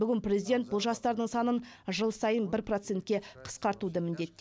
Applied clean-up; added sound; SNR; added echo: none; none; none; none.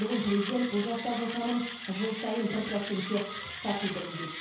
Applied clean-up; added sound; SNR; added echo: none; Mechanisms; 8 dB; reverberation time 0.6 s.